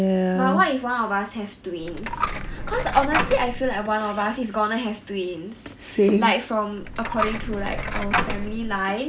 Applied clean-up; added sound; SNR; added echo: none; Coin (dropping); 3 dB; none.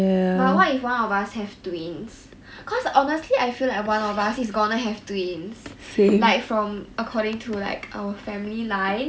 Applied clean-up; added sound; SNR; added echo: none; none; none; none.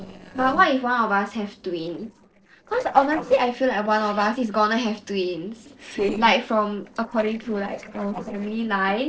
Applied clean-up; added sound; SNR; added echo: neural separator model SepFormer DNS4.